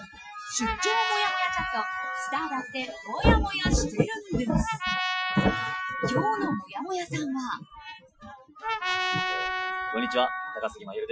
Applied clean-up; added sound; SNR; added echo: classical method Wiener filter.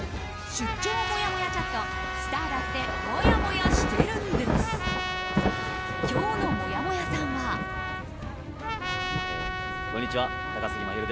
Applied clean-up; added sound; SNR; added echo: none; Trumpet + Thunder / Rain; -3 dB; none.